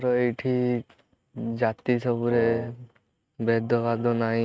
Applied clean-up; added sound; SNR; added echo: neural mask model RNNoise.